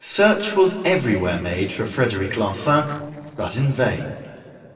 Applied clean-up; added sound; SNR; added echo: neural separator model SepFormer DNS4.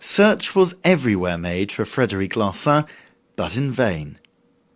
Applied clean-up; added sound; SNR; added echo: none; none; none; none.